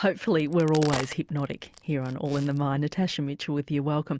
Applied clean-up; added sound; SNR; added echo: none; Crack; 14 dB; none.